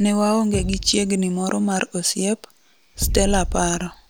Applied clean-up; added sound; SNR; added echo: none; Thump, thud; 8 dB; none.